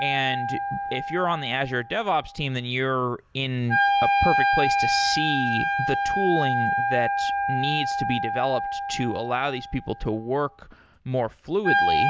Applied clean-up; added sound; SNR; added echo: none; Wind instrument, woodwind instrument; -2 dB; none.